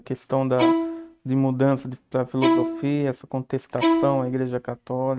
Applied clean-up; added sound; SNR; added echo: neural mask model RNNoise.